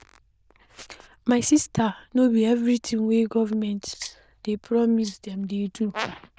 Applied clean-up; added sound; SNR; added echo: neural diffusion model UNIVERSE++.